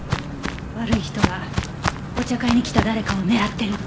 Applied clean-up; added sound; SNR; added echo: none; Walk, footsteps; 1 dB; none.